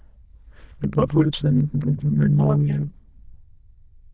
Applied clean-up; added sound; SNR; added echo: neural diffusion model UNIVERSE++.